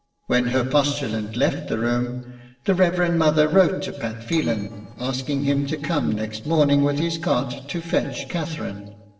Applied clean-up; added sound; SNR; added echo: neural separator model SepFormer DNS4.